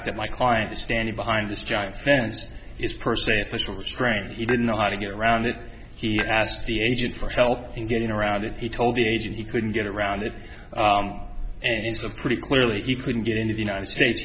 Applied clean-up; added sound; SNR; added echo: none; Dishes, pots, and pans / Chink, clink; 11 dB; none.